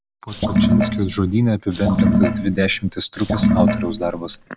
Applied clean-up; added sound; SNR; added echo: none; Sink (filling or washing) / Water; -2 dB; none.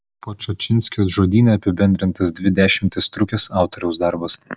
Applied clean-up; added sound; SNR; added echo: none; none; none; none.